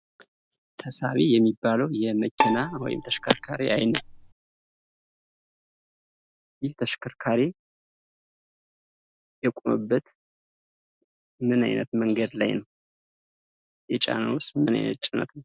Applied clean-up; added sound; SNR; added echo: none; Bowed string instrument; 4 dB; none.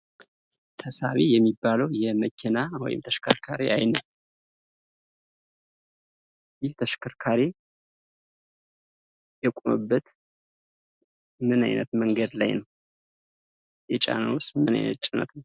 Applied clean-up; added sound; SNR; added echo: none; none; none; none.